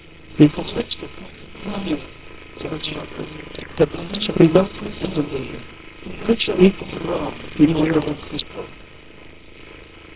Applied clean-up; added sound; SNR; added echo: neural separator model SepFormer WHAMR!.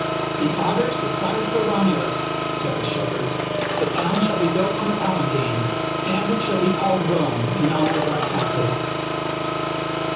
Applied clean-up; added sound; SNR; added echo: none; Engine; 0 dB; reverberation time 0.6 s.